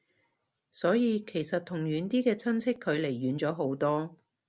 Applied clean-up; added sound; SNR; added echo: none; none; none; none.